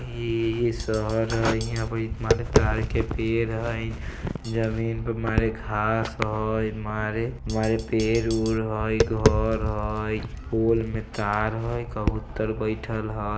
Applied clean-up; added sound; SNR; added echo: none; Tap; 4 dB; none.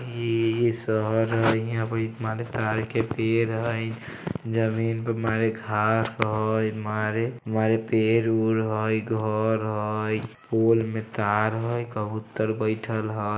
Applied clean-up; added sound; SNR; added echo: none; none; none; none.